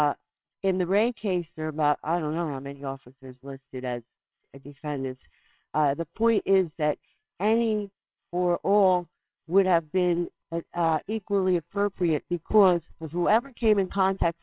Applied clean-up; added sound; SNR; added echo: neural separator model SepFormer WHAMR!.